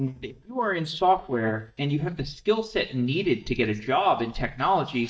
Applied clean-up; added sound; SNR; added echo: neural mask model DeepFilterNet 3.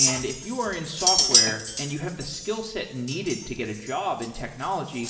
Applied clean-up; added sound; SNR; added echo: none; Chink, clink; -2 dB; reverberation time 1.1 s.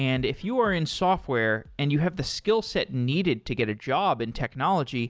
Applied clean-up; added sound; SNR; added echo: none; none; none; none.